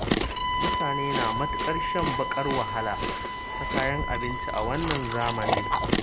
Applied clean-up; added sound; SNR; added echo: none; Bowed string instrument + Chewing, mastication; -3 dB; none.